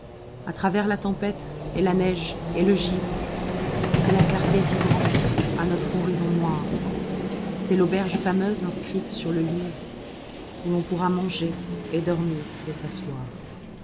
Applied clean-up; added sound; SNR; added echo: none; Vehicle; 1 dB; none.